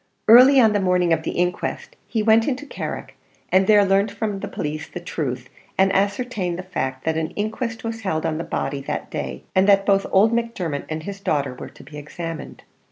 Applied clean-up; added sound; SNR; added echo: none; none; none; none.